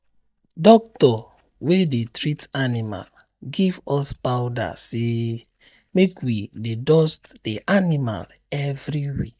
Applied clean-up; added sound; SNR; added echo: neural mask model DeepFilterNet 3.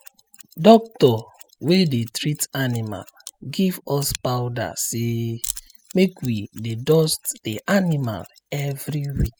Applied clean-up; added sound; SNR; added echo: classical method spectral subtraction.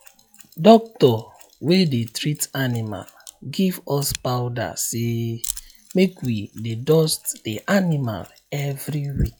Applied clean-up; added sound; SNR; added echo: classical method log-MMSE.